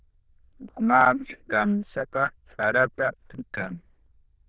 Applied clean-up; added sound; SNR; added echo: neural diffusion model UNIVERSE++.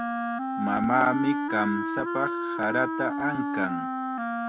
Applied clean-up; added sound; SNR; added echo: none; Wind instrument, woodwind instrument; 1 dB; none.